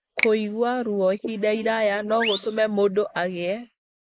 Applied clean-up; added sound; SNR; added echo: neural mask model Resemble Enhance denoiser.